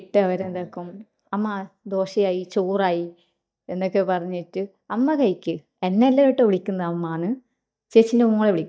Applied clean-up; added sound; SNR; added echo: neural mask model DeepFilterNet 3.